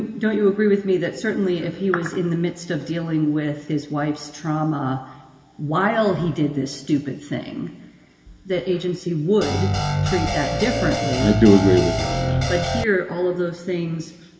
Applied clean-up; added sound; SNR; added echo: none; Guitar; 0 dB; reverberation time 1.4 s.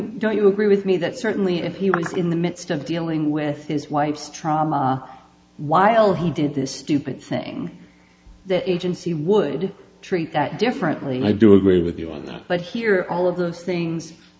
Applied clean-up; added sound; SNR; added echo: none; none; none; none.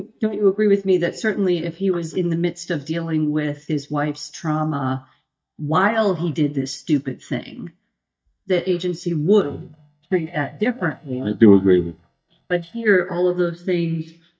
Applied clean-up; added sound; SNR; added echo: neural mask model DeepFilterNet 3.